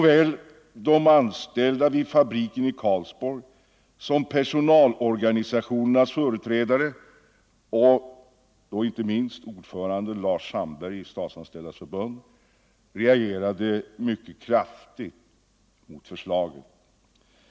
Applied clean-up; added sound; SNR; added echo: none; none; none; none.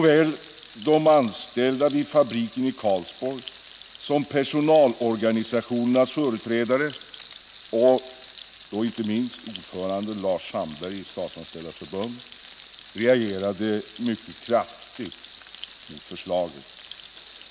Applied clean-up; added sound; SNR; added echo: none; Frying (food); 9 dB; none.